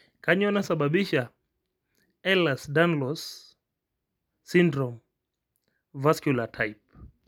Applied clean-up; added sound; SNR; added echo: none; none; none; none.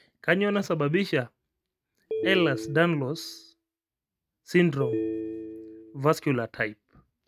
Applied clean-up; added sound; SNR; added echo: neural mask model RNNoise.